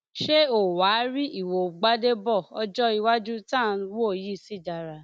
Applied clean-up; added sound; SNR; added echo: none; none; none; none.